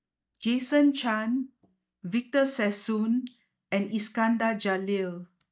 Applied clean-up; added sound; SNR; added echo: neural mask model DeepFilterNet 3.